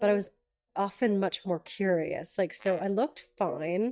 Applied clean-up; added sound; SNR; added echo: neural mask model DeepFilterNet 3.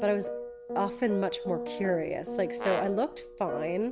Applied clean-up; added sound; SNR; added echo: none; Brass instrument; 10 dB; none.